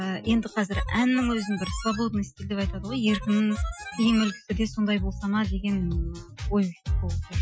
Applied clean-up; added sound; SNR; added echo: classical method Wiener filter.